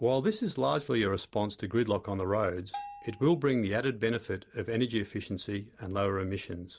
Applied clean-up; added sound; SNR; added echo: none; Bell; 16 dB; none.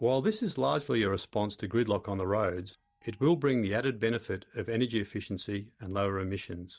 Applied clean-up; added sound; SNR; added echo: neural mask model DeepFilterNet 3.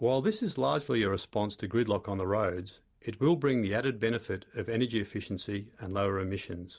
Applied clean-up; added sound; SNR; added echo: none; none; none; none.